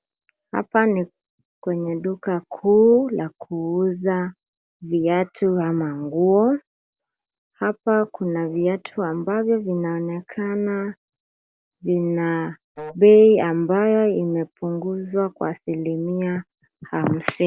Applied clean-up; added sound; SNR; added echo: none; Wind instrument, woodwind instrument; 18 dB; none.